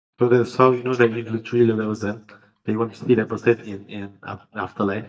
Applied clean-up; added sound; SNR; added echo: neural mask model DeepFilterNet 3.